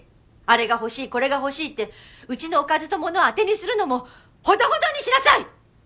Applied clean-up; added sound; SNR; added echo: none; none; none; none.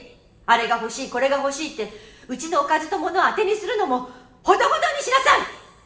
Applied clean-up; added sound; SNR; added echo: none; none; none; reverberation time 1.1 s.